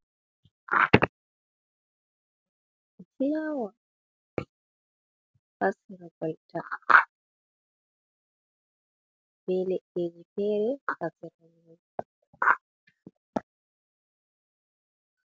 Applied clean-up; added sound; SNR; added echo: none; none; none; none.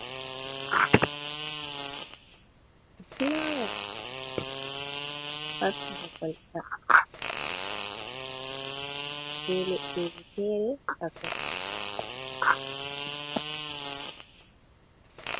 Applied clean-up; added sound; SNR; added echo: none; Fart; 3 dB; none.